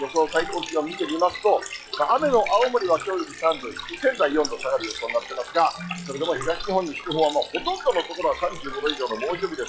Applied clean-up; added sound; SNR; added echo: classical method log-MMSE.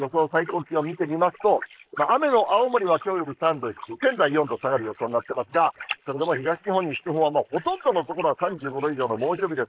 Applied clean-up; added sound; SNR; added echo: neural mask model Resemble Enhance denoiser.